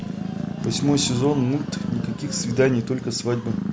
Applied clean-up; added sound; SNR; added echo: none; Purr; 5 dB; none.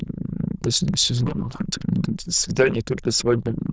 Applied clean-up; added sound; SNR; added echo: neural diffusion model UNIVERSE++.